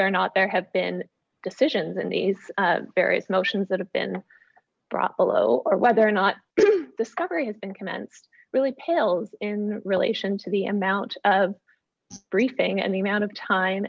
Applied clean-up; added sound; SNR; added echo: none; none; none; none.